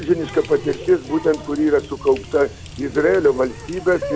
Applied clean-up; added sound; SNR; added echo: none; Water tap, faucet; 14 dB; none.